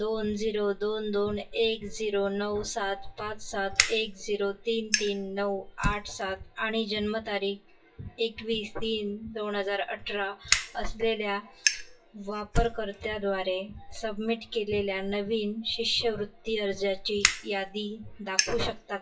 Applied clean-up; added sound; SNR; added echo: classical method WPE with log-MMSE.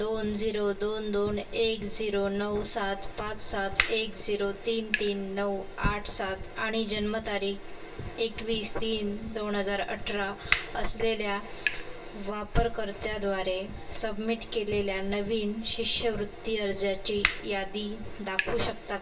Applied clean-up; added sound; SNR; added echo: none; Fire; 6 dB; reverberation time 0.1 s.